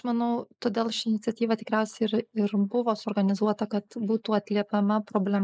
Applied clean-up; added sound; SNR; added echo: neural mask model Resemble Enhance denoiser.